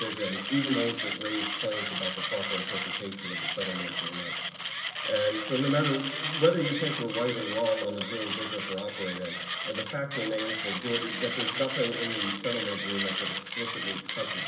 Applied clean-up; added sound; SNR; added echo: none; Mechanisms; 2 dB; reverberation time 1.1 s.